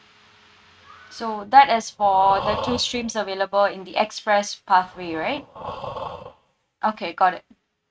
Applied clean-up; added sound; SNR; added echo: neural mask model RNNoise.